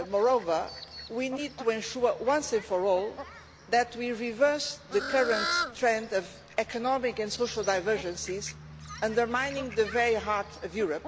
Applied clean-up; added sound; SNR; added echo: none; Fowl; 11 dB; none.